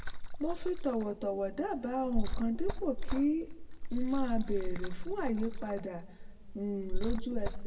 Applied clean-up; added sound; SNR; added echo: none; Liquid; -2 dB; reverberation time 0.9 s.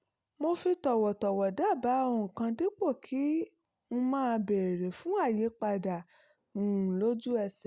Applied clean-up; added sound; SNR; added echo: none; none; none; none.